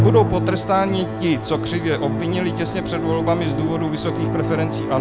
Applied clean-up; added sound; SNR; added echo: none; Musical instrument; 1 dB; none.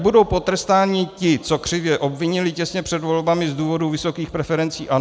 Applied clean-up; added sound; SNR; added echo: none; none; none; none.